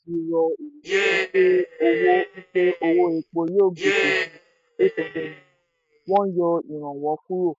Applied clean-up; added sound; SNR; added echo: neural mask model RNNoise.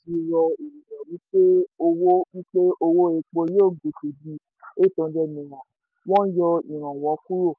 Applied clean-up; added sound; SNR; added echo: none; none; none; none.